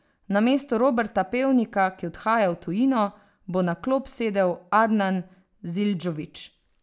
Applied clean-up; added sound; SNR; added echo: none; none; none; none.